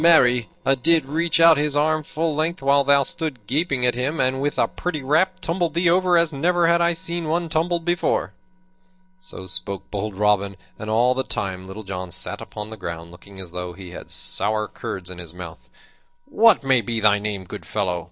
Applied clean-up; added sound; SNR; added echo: neural separator model SepFormer DNS4.